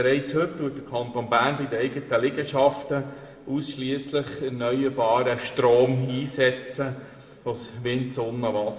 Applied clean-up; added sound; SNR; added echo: none; none; none; reverberation time 1.2 s.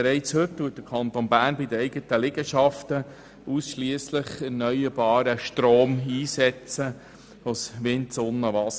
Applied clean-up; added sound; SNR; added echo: none; none; none; none.